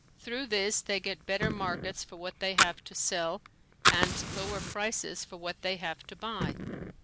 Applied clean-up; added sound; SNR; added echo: none; Fire; 0 dB; none.